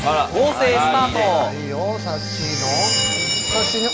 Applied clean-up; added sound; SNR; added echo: none; Thump, thud; 19 dB; none.